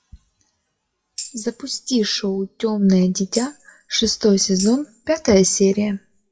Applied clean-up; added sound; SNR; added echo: classical method WPE with log-MMSE.